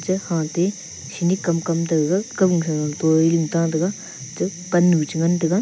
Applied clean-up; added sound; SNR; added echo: none; none; none; none.